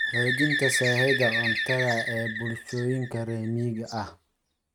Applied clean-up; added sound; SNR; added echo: neural mask model RNNoise.